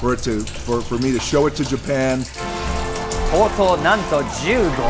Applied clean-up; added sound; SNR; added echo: none; Sink (filling or washing); 9 dB; none.